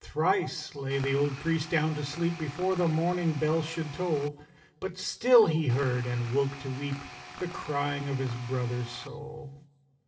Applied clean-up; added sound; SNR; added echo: none; Tools; 15 dB; reverberation time 0.8 s.